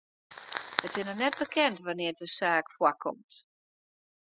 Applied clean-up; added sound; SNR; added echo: classical method spectral subtraction.